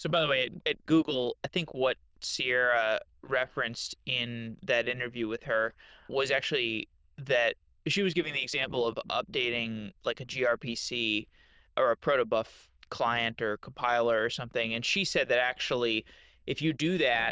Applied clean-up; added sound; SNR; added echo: neural diffusion model UNIVERSE++.